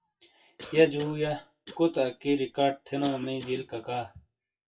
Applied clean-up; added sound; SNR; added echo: classical method WPE with log-MMSE.